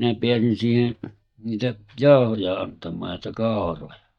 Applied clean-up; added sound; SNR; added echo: neural mask model DeepFilterNet 3.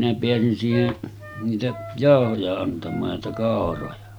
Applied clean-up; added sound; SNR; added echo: none; Wind instrument, woodwind instrument; 17 dB; none.